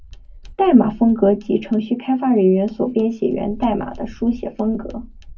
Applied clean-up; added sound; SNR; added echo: none; Dog; 20 dB; reverberation time 0.3 s.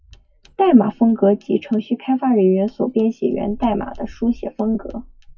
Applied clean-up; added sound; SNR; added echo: classical method WPE with log-MMSE.